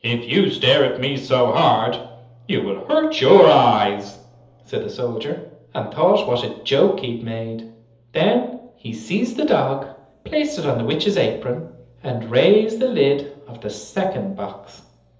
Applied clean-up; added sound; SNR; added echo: none; none; none; reverberation time 0.7 s.